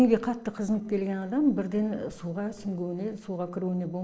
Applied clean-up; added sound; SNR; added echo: neural separator model SepFormer DNS4.